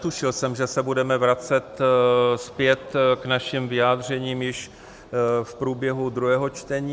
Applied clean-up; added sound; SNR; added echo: none; none; none; none.